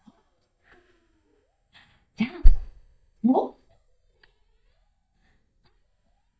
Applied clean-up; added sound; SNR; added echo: neural mask model DeepFilterNet 3.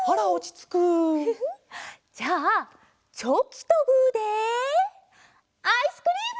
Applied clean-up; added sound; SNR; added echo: none; none; none; none.